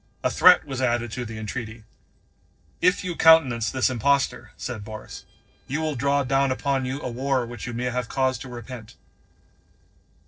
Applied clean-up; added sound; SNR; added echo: neural separator model SepFormer DNS4.